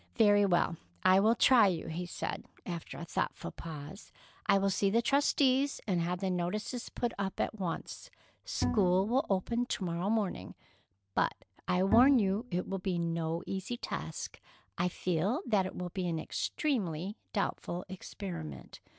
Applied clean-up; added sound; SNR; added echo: none; Bowed string instrument; 5 dB; none.